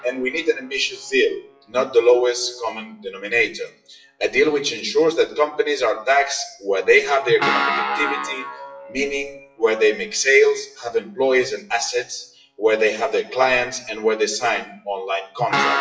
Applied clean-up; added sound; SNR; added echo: classical method WPE with log-MMSE.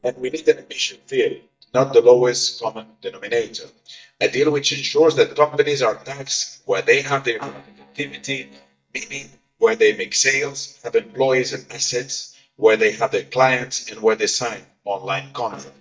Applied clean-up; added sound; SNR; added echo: neural mask model DeepFilterNet 3.